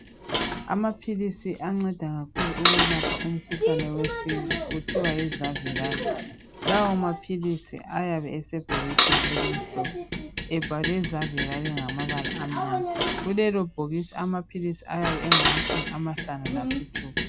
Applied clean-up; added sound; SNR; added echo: none; Dishes, pots, and pans; 0 dB; none.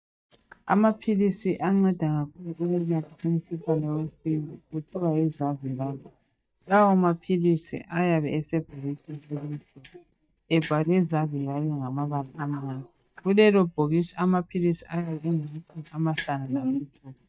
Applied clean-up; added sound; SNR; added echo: neural mask model DeepFilterNet 3.